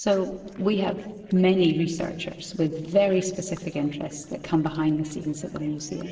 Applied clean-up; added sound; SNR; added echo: neural separator model SepFormer DNS4.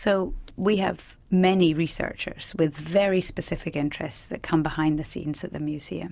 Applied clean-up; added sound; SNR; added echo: none; none; none; none.